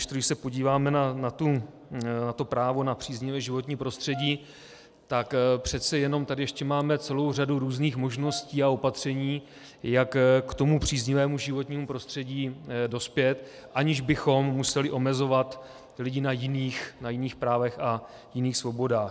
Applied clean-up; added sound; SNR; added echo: none; Brass instrument; 19 dB; none.